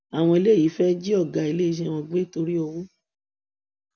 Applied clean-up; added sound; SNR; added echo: none; none; none; none.